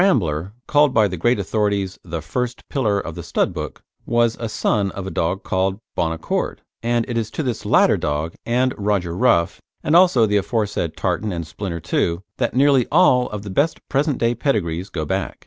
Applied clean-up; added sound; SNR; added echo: none; none; none; none.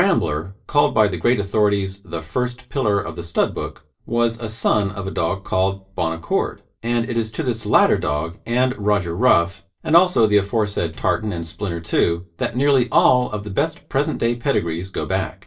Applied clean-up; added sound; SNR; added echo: neural separator model SepFormer DNS4.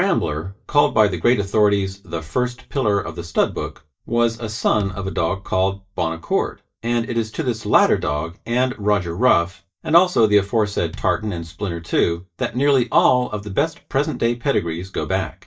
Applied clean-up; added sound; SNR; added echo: neural mask model DeepFilterNet 3.